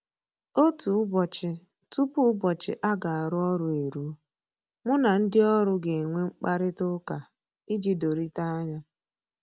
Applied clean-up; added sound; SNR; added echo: none; none; none; none.